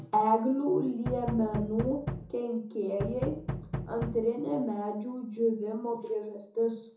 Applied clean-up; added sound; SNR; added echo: none; Knock; 6 dB; reverberation time 0.6 s.